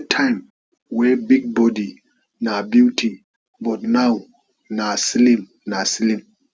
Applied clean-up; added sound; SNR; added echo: none; none; none; none.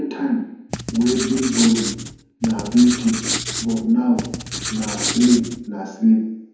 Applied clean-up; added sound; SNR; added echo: none; Writing; 7 dB; reverberation time 0.9 s.